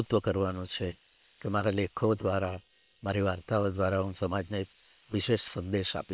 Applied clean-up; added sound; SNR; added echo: neural separator model SepFormer WHAM!.